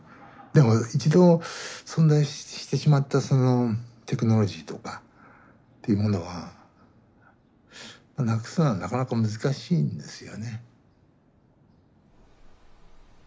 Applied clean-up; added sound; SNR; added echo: none; none; none; none.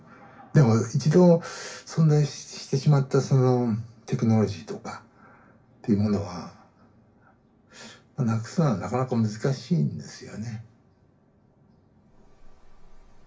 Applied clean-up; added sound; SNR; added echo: none; none; none; reverberation time 0.2 s.